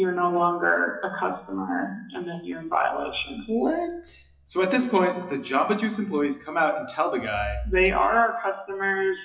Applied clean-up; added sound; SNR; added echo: classical method WPE with log-MMSE.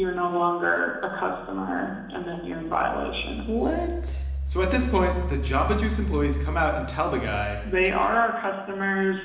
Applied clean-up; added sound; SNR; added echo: none; Engine; 6 dB; reverberation time 1.0 s.